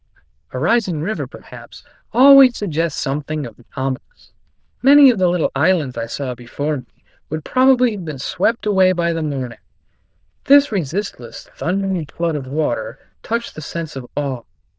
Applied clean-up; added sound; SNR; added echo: neural diffusion model UNIVERSE++.